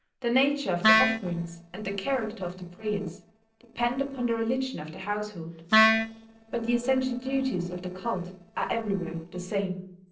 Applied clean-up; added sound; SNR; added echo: neural separator model SepFormer DNS4.